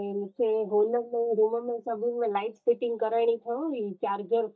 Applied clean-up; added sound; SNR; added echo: neural mask model DeepFilterNet 3.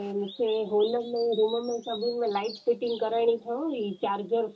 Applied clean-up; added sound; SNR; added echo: none; Bird vocalization, bird call, bird song; 19 dB; reverberation time 0.2 s.